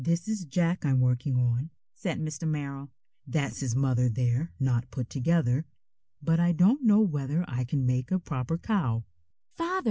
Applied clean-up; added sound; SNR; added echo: none; none; none; none.